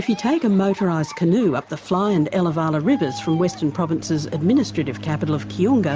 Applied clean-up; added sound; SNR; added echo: none; none; none; none.